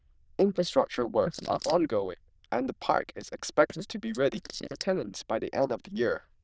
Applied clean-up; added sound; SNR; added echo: neural diffusion model UNIVERSE++.